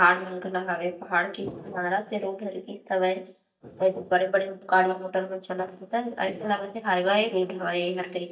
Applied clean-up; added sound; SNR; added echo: neural mask model DeepFilterNet 3.